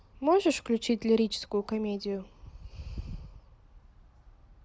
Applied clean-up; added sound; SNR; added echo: none; none; none; none.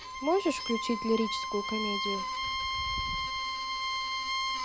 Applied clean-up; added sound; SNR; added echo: none; Bowed string instrument; 0 dB; none.